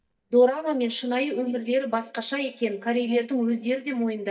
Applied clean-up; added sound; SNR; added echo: neural mask model DeepFilterNet 3.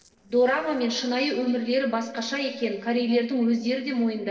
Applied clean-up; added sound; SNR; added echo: neural separator model SepFormer DNS4.